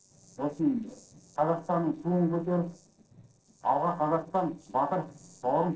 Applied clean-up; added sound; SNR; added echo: neural separator model SepFormer DNS4.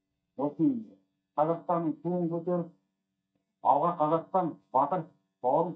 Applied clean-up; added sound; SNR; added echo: neural mask model DeepFilterNet 3.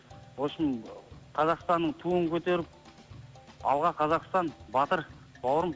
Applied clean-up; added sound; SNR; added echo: none; none; none; none.